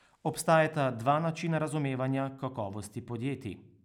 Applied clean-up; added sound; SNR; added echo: none; none; none; none.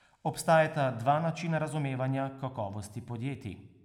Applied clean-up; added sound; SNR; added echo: none; none; none; reverberation time 0.9 s.